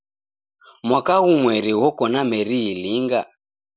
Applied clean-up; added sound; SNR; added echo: none; none; none; none.